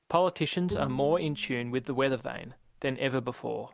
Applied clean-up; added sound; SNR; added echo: none; Bowed string instrument; 13 dB; none.